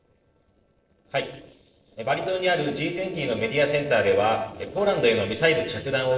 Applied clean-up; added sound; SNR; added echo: neural separator model SepFormer DNS4.